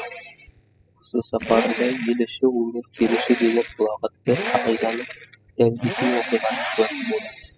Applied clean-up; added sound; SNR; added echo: classical method spectral subtraction.